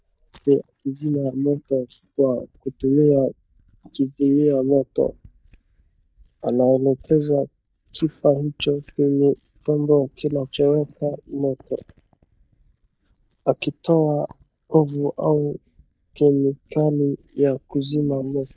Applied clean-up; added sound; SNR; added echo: neural mask model DeepFilterNet 3.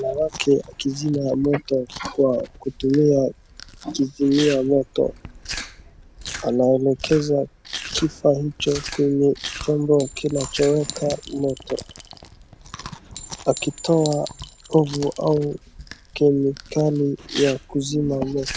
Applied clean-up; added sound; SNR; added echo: none; Chink, clink + Chewing, mastication; 15 dB; none.